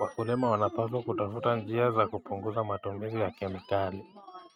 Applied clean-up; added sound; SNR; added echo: neural mask model RNNoise.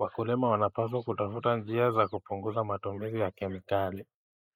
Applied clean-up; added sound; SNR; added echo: neural mask model Resemble Enhance denoiser.